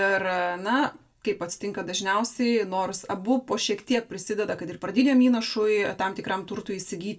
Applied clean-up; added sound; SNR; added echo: none; none; none; reverberation time 0.2 s.